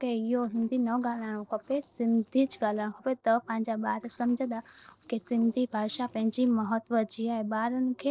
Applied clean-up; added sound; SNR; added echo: neural separator model SepFormer DNS4.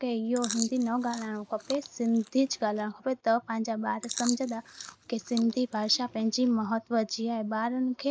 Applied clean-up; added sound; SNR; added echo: neural mask model Resemble Enhance denoiser.